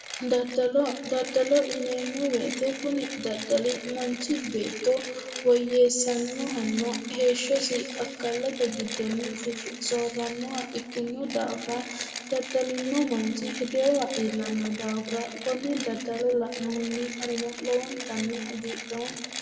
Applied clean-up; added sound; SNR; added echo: none; Mechanisms; 11 dB; reverberation time 1.9 s.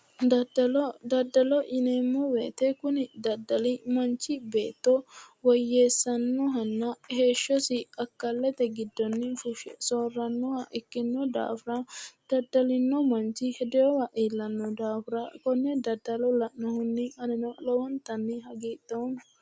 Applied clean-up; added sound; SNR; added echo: none; none; none; none.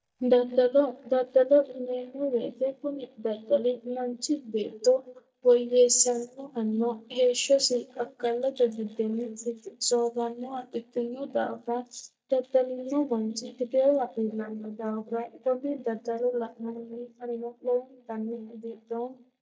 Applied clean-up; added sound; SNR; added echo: neural mask model DeepFilterNet 3.